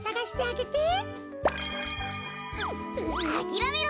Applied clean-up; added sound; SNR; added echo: none; Wind instrument, woodwind instrument; 19 dB; none.